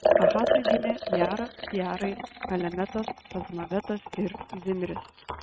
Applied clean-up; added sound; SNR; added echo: neural mask model RNNoise.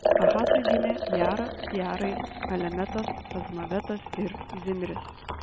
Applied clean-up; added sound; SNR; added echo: none; Liquid; -3 dB; none.